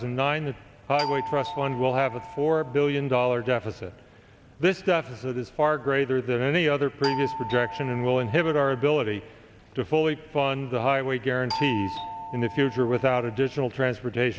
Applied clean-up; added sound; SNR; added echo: none; Doorbell; 10 dB; none.